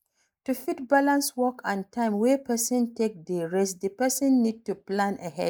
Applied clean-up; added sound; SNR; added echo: neural mask model Resemble Enhance denoiser.